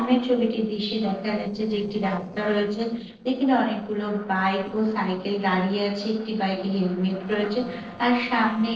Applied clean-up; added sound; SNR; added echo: neural separator model SepFormer DNS4.